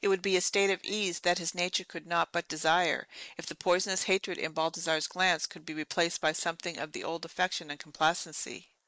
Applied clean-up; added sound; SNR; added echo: neural mask model Resemble Enhance denoiser.